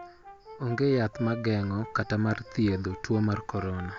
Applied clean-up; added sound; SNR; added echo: none; Brass instrument; 17 dB; none.